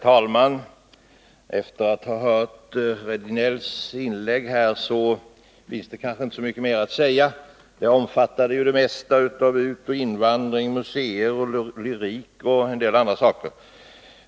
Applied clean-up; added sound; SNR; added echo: none; none; none; none.